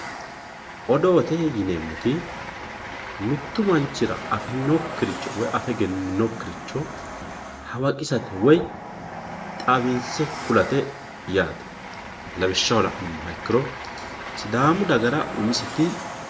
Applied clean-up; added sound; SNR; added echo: none; Train; 10 dB; reverberation time 0.8 s.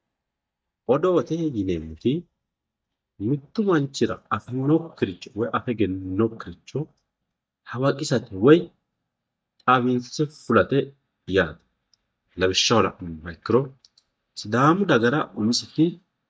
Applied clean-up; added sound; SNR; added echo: neural mask model DeepFilterNet 3.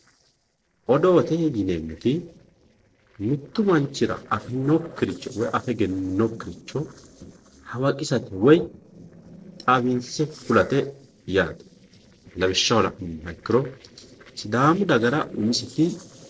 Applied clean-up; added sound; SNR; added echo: neural separator model SepFormer DNS4.